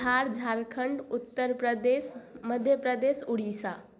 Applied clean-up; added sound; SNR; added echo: none; none; none; none.